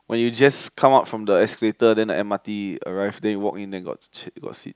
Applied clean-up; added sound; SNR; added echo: none; none; none; none.